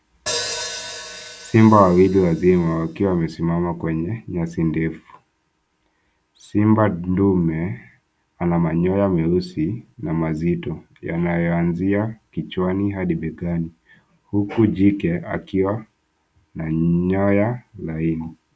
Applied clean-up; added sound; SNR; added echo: none; Hi-hat; 12 dB; none.